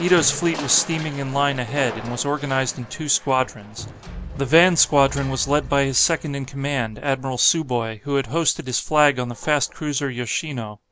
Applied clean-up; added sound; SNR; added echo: none; Crushing; 15 dB; none.